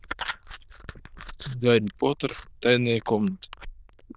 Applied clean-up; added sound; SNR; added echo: neural diffusion model UNIVERSE++.